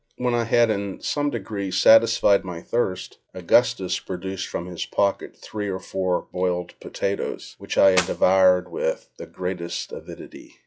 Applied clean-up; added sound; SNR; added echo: classical method log-MMSE.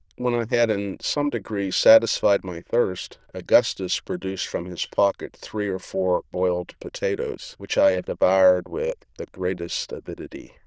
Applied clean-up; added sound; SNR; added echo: neural diffusion model UNIVERSE++.